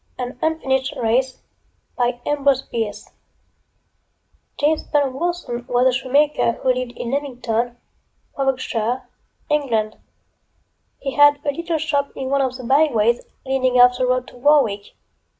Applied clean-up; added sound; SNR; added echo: none; none; none; none.